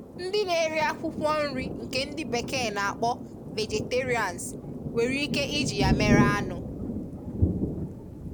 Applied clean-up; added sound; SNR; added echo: none; Thunder; 0 dB; none.